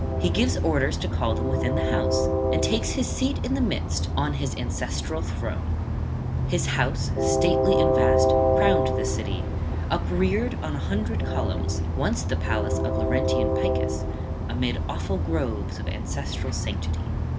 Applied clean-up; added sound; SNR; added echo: none; Train; -5 dB; none.